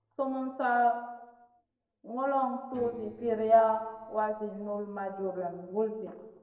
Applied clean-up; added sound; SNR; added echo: neural separator model SepFormer DNS4.